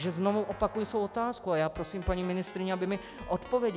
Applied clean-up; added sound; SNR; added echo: none; Keyboard (musical); 17 dB; none.